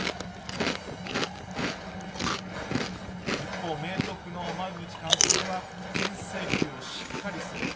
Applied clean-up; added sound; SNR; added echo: none; Chewing, mastication; -4 dB; reverberation time 1.9 s.